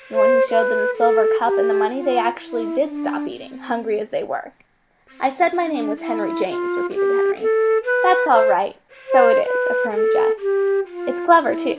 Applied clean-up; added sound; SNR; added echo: none; Wind instrument, woodwind instrument; -2 dB; none.